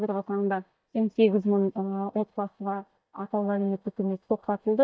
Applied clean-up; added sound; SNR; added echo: neural mask model DeepFilterNet 3.